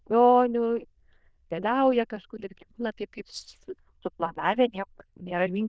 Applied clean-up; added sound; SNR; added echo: neural diffusion model UNIVERSE++.